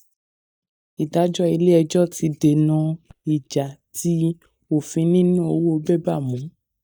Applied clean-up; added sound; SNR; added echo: neural mask model DeepFilterNet 3.